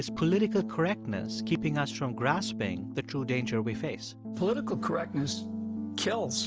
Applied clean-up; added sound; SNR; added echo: none; none; none; none.